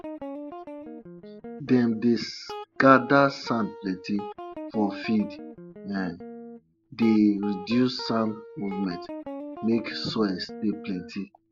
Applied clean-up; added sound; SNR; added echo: none; Guitar; 13 dB; none.